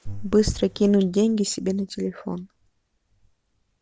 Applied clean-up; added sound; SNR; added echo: none; none; none; none.